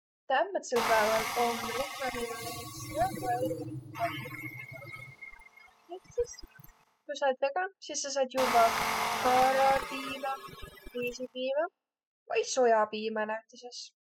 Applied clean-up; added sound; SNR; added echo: classical method spectral subtraction.